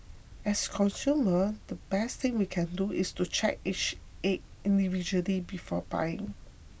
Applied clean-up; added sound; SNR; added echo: none; none; none; none.